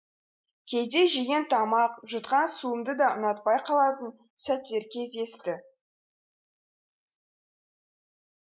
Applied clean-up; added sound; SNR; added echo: neural mask model Resemble Enhance denoiser.